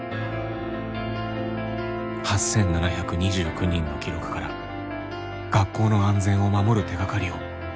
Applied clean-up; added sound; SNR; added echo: none; none; none; none.